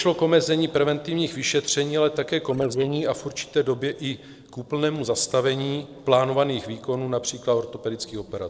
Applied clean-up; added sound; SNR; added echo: neural separator model SepFormer DNS4.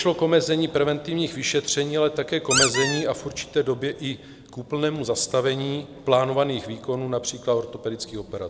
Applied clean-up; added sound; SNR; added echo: none; Squeak; -1 dB; none.